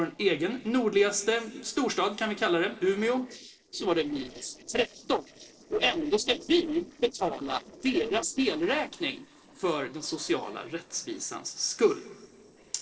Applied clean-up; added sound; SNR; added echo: neural separator model SepFormer DNS4.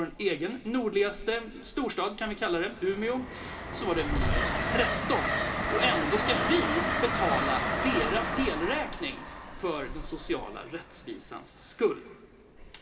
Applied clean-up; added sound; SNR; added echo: none; Train; 1 dB; reverberation time 2.4 s.